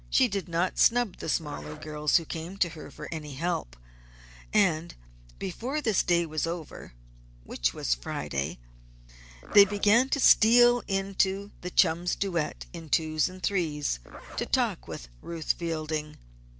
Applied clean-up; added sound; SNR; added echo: none; Zipper (clothing); 18 dB; none.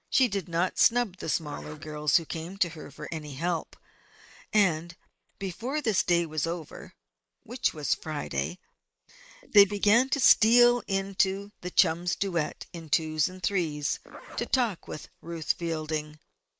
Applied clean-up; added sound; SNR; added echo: neural mask model Resemble Enhance denoiser.